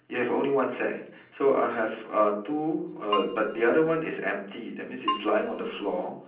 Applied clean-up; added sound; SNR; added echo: none; Keyboard (musical); 7 dB; reverberation time 0.6 s.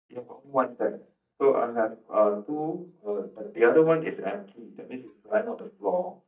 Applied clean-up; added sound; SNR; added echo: neural mask model DeepFilterNet 3.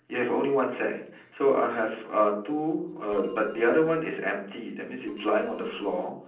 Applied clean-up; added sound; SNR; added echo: neural separator model SepFormer DNS4.